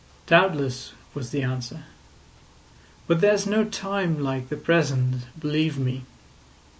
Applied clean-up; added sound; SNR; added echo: none; none; none; none.